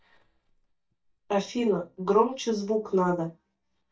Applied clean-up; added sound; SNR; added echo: neural mask model DeepFilterNet 3.